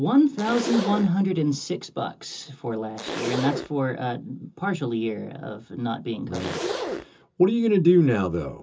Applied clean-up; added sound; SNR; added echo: none; Zipper (clothing); 10 dB; reverberation time 0.2 s.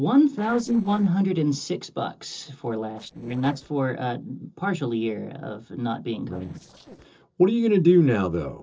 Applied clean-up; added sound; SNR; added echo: neural separator model SepFormer DNS4.